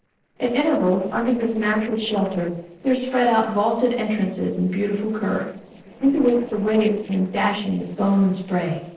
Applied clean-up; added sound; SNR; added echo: neural separator model SepFormer DNS4.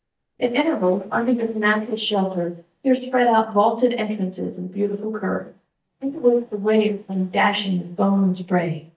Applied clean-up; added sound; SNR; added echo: neural mask model DeepFilterNet 3.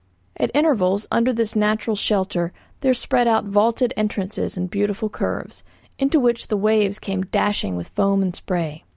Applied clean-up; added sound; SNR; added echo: none; none; none; none.